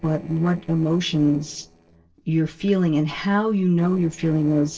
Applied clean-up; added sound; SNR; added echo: neural separator model SepFormer DNS4.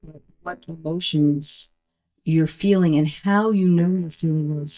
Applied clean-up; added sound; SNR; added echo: neural mask model DeepFilterNet 3.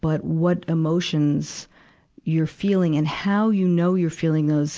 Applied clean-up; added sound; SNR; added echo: none; none; none; none.